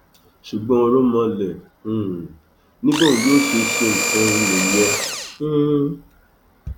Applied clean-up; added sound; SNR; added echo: none; Domestic sounds, home sounds; 1 dB; none.